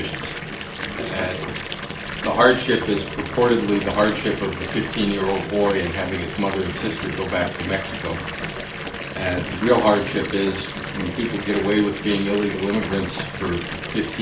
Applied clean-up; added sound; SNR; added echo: none; Fill (with liquid) / Bathtub (filling or washing) / Water tap, faucet; 7 dB; reverberation time 0.4 s.